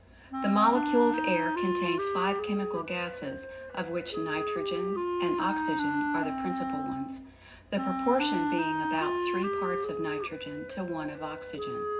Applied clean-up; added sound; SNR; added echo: none; Wind instrument, woodwind instrument; 0 dB; reverberation time 0.4 s.